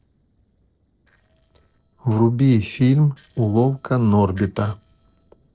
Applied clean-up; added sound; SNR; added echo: neural separator model SepFormer DNS4.